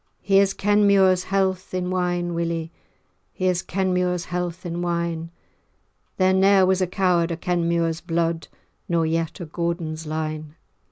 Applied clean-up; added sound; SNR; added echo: none; none; none; none.